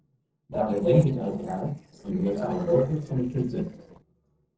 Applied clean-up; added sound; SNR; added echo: neural separator model SepFormer DNS4.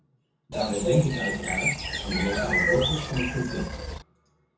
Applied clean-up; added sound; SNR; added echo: none; Bird; -1 dB; reverberation time 0.5 s.